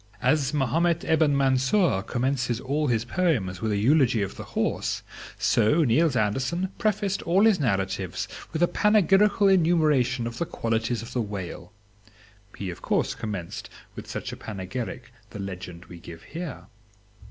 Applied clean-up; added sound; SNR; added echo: none; none; none; none.